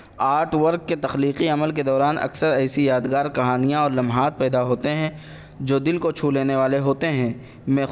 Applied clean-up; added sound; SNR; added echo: none; none; none; none.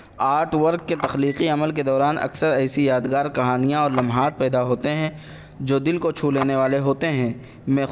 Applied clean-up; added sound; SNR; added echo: none; Telephone; 18 dB; none.